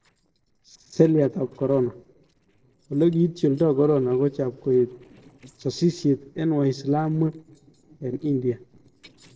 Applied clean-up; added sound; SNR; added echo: neural separator model SepFormer DNS4.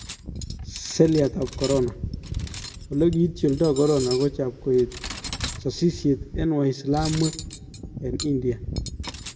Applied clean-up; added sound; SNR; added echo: none; Cutlery, silverware; 9 dB; reverberation time 1.2 s.